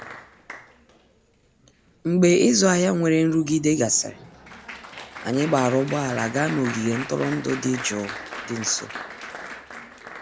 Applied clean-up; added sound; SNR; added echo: none; Applause; 14 dB; none.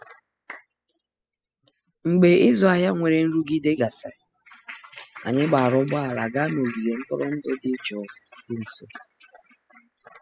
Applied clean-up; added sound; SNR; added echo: classical method spectral subtraction.